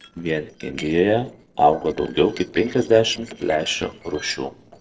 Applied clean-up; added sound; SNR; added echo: neural separator model SepFormer DNS4.